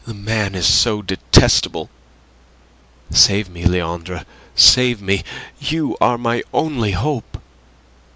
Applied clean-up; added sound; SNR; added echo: none; none; none; none.